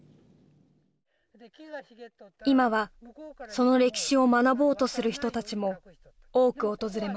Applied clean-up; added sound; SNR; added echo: none; none; none; none.